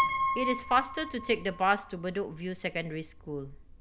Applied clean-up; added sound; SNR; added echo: none; Piano; 4 dB; none.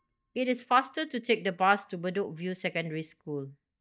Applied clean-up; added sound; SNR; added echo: neural mask model DeepFilterNet 3.